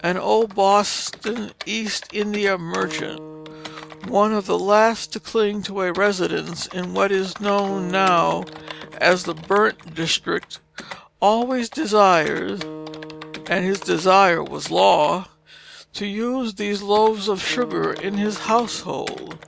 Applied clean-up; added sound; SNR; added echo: none; Computer keyboard + Acoustic guitar; 17 dB; none.